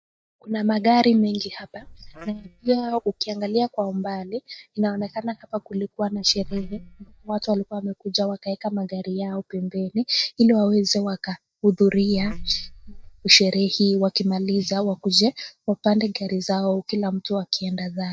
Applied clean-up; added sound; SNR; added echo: neural mask model DeepFilterNet 3.